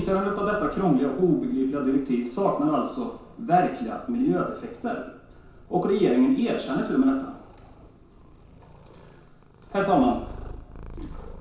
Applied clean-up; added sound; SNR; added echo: none; Purr; 19 dB; reverberation time 0.6 s.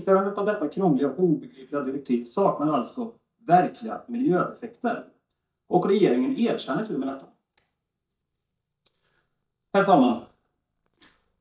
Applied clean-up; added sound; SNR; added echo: neural mask model DeepFilterNet 3.